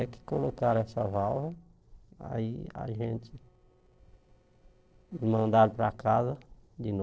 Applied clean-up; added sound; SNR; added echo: neural separator model SepFormer DNS4.